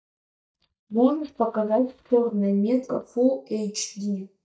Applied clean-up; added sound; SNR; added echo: neural mask model DeepFilterNet 3.